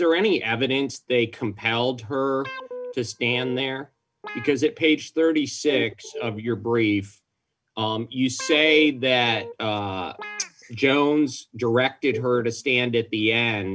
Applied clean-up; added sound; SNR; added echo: none; Guitar; 15 dB; none.